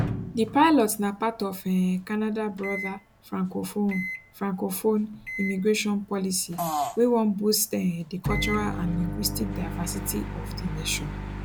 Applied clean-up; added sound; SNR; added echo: none; Microwave oven + Fart; 7 dB; none.